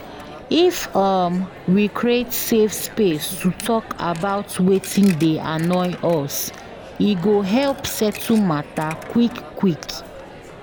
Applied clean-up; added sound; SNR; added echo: none; Coin (dropping); 16 dB; none.